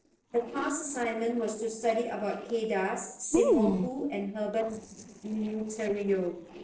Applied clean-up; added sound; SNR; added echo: neural separator model SepFormer DNS4.